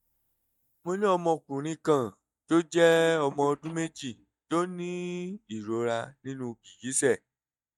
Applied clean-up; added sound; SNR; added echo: neural mask model DeepFilterNet 3.